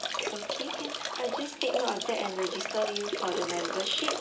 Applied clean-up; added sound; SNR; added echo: none; Drip / Trickle, dribble / Bathtub (filling or washing); 1 dB; reverberation time 0.2 s.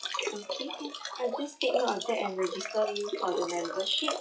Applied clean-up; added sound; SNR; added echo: classical method WPE with log-MMSE.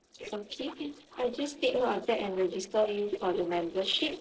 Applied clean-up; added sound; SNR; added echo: neural separator model SepFormer DNS4.